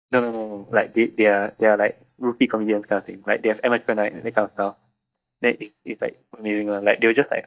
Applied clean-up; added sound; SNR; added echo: neural mask model DeepFilterNet 3.